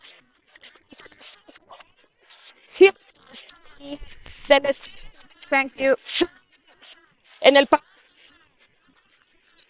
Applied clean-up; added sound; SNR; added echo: neural separator model SepFormer WHAM!.